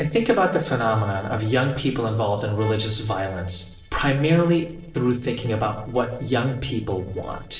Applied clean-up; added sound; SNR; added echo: neural separator model SepFormer DNS4.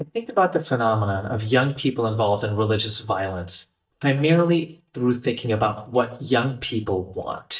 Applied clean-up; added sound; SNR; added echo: neural mask model DeepFilterNet 3.